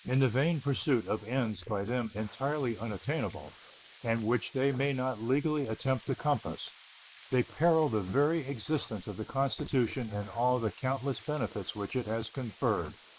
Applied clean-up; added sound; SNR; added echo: neural mask model Resemble Enhance denoiser.